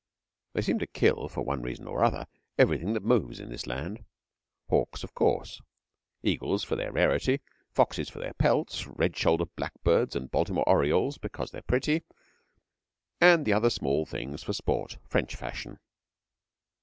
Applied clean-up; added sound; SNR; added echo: none; none; none; none.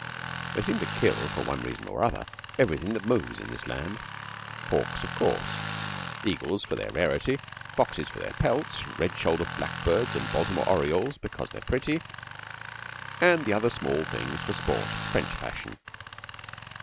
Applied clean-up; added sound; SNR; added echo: none; Tools; 7 dB; none.